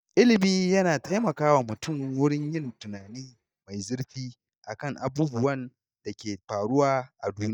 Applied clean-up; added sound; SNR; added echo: neural mask model DeepFilterNet 3.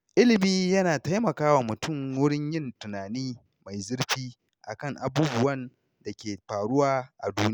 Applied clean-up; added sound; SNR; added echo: none; none; none; none.